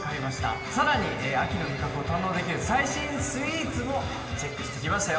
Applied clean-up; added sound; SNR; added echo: none; Wind instrument, woodwind instrument; 13 dB; reverberation time 2.9 s.